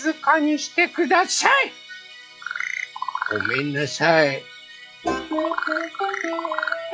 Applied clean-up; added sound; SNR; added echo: classical method log-MMSE.